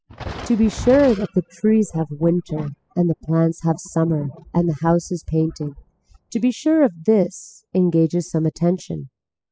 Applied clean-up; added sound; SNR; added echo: classical method spectral subtraction.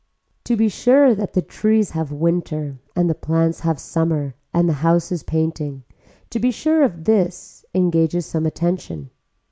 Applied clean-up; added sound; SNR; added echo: none; none; none; none.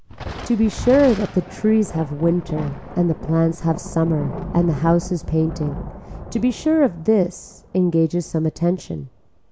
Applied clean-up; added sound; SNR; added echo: none; Thunder; 12 dB; none.